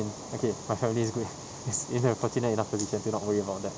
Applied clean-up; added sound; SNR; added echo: none; none; none; none.